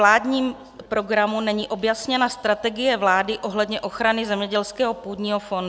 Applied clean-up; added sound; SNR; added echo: none; none; none; none.